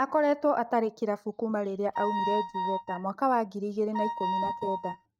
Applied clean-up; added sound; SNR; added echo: neural mask model RNNoise.